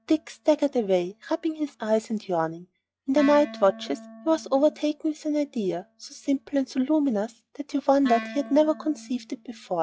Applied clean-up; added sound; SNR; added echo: classical method log-MMSE.